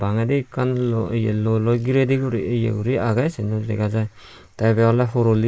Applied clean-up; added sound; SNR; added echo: neural mask model Resemble Enhance denoiser.